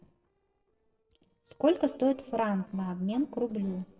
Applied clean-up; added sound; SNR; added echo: neural separator model SepFormer DNS4.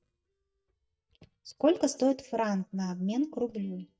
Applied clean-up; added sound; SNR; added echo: neural mask model DeepFilterNet 3.